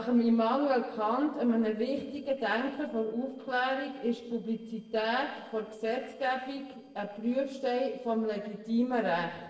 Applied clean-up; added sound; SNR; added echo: neural separator model SepFormer DNS4.